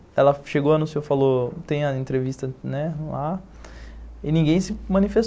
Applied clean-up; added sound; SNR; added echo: none; none; none; none.